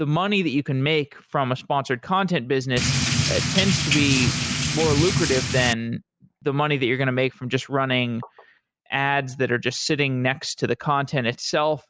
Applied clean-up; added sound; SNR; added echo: none; Drip / Rain; -1 dB; none.